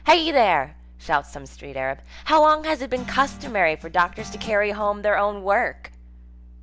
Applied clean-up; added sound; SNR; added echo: none; Guitar; 18 dB; none.